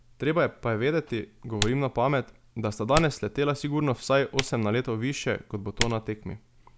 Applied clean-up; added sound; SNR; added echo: none; Typing; 10 dB; none.